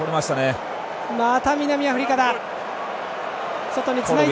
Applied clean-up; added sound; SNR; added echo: none; none; none; none.